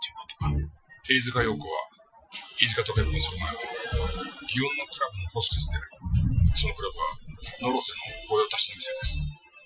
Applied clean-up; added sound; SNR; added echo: classical method Wiener filter.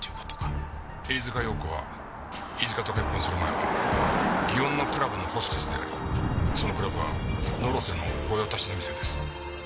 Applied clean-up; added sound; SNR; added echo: none; Car passing by; 3 dB; none.